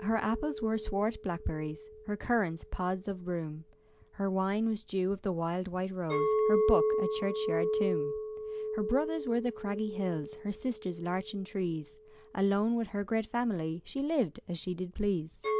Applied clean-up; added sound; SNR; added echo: none; Chink, clink; 4 dB; none.